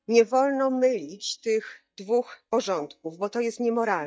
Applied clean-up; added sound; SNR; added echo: neural mask model DeepFilterNet 3.